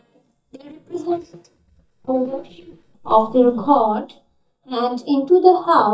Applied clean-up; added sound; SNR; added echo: neural mask model DeepFilterNet 3.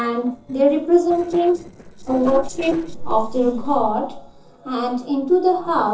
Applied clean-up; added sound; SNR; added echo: neural separator model SepFormer DNS4.